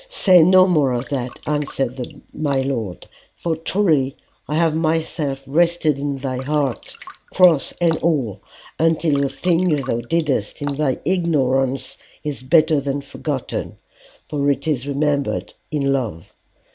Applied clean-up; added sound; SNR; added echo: none; Drip; 20 dB; none.